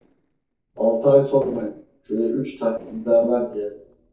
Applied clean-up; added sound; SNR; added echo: neural separator model SepFormer DNS4.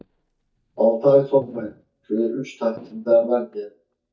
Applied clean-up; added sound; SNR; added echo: neural mask model DeepFilterNet 3.